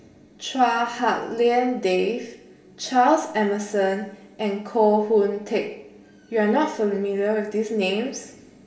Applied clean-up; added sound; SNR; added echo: none; none; none; reverberation time 0.9 s.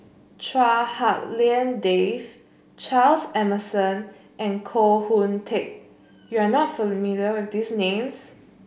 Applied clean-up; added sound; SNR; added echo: none; none; none; none.